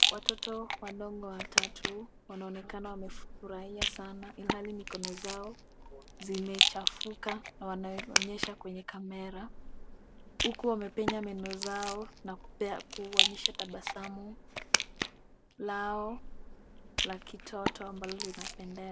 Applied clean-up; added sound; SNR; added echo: none; Rattle; -5 dB; none.